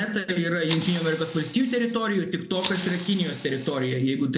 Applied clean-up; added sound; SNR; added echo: none; Fire; 12 dB; reverberation time 0.6 s.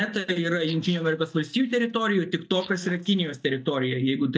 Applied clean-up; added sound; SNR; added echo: neural mask model DeepFilterNet 3.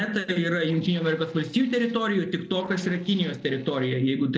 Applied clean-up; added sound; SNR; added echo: neural separator model SepFormer DNS4.